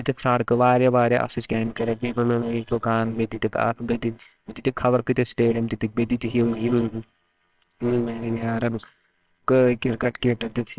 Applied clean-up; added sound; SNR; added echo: neural separator model SepFormer WHAMR!.